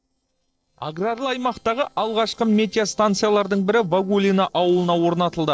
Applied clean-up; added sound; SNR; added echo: neural separator model SepFormer DNS4.